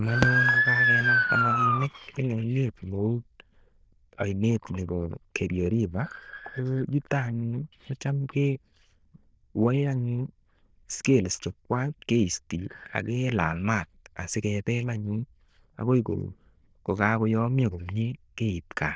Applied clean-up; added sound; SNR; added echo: neural diffusion model UNIVERSE++.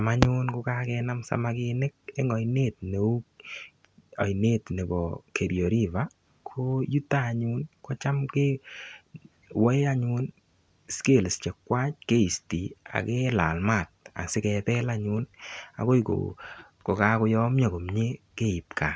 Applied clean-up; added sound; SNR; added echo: none; none; none; none.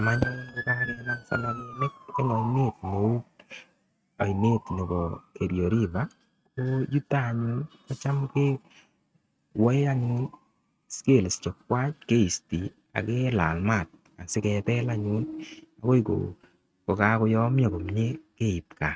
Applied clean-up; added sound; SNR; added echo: neural mask model RNNoise.